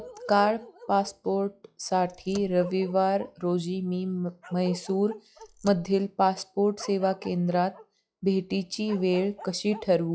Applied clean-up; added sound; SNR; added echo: classical method log-MMSE.